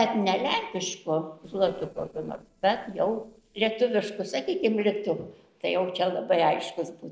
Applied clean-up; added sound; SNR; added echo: neural separator model SepFormer DNS4.